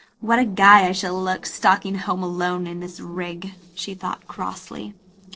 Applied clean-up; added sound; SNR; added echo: neural separator model SepFormer DNS4.